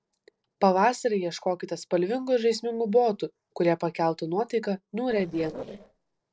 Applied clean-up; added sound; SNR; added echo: neural separator model SepFormer DNS4.